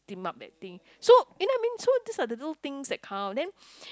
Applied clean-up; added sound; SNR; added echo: none; none; none; none.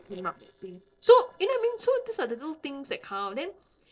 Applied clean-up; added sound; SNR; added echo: neural separator model SepFormer DNS4.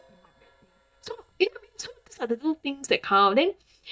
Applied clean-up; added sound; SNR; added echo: neural mask model DeepFilterNet 3.